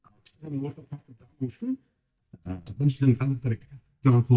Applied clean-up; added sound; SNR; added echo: neural mask model DeepFilterNet 3.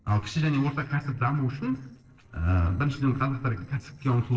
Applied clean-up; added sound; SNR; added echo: neural separator model SepFormer DNS4.